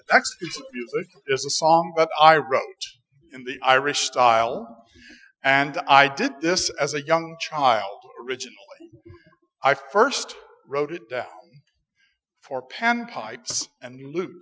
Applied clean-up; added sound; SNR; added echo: classical method Wiener filter.